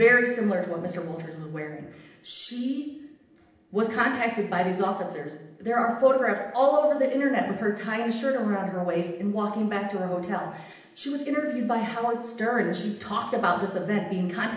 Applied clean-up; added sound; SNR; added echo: none; none; none; reverberation time 0.8 s.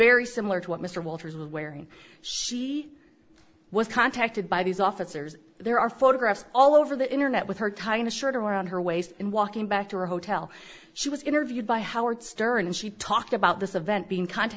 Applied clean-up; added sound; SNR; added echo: none; none; none; none.